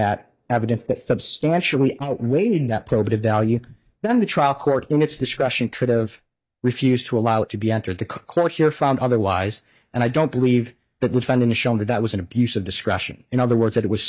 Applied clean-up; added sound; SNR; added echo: neural mask model DeepFilterNet 3.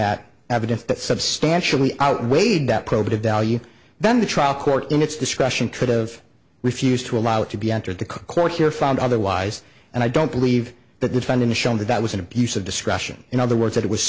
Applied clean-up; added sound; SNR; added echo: none; none; none; none.